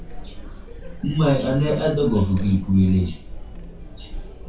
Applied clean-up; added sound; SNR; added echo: none; Chatter; 11 dB; reverberation time 0.2 s.